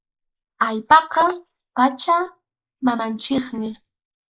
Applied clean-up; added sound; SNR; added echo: neural mask model Resemble Enhance denoiser.